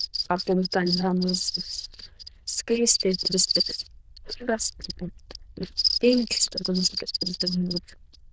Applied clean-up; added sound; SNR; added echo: neural diffusion model UNIVERSE++.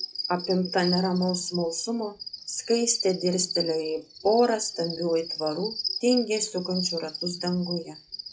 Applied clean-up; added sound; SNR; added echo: classical method log-MMSE.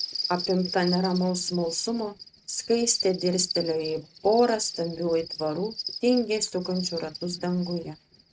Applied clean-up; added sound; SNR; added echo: neural mask model RNNoise.